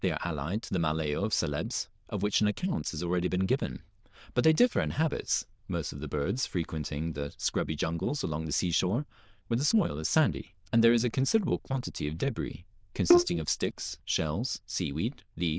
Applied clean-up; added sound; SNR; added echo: neural diffusion model UNIVERSE++.